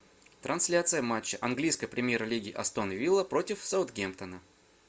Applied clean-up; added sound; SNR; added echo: none; none; none; none.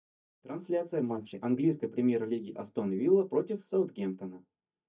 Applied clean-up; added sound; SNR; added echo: neural mask model DeepFilterNet 3.